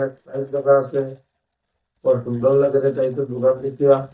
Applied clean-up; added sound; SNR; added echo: neural mask model DeepFilterNet 3.